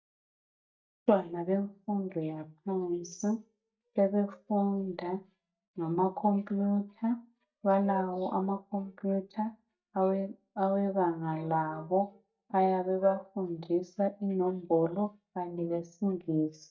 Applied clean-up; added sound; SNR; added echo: neural mask model DeepFilterNet 3.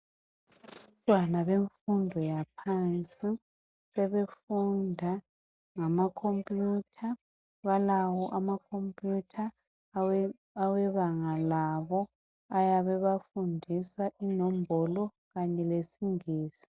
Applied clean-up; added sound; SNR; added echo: none; none; none; none.